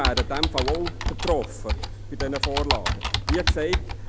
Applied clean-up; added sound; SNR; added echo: none; Computer keyboard; -3 dB; none.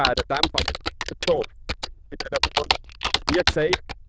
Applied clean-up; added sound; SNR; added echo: neural diffusion model UNIVERSE++.